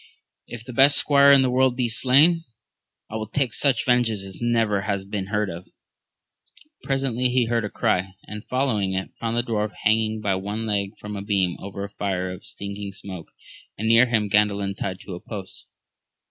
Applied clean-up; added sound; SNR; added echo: none; none; none; none.